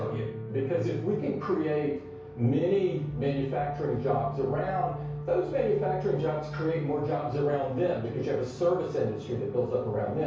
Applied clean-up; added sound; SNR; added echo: none; none; none; reverberation time 0.6 s.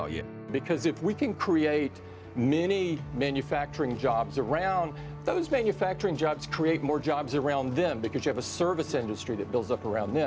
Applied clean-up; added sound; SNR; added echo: none; none; none; none.